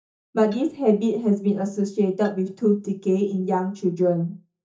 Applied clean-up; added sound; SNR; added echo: neural mask model DeepFilterNet 3.